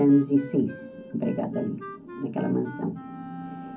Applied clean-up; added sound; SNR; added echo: none; Wind instrument, woodwind instrument; 15 dB; reverberation time 0.4 s.